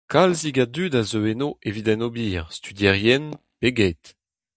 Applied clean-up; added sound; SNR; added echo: neural mask model DeepFilterNet 3.